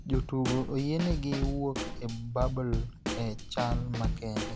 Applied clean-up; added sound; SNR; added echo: none; Snare drum / Drum kit; 2 dB; none.